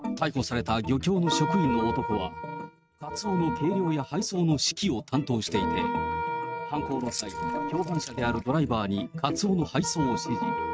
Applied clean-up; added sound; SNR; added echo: neural mask model RNNoise.